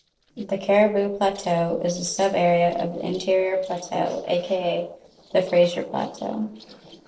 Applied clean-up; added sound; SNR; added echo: neural separator model SepFormer DNS4.